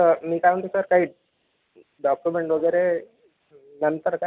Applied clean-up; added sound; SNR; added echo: none; none; none; none.